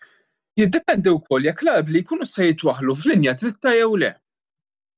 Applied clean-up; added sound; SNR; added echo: none; none; none; none.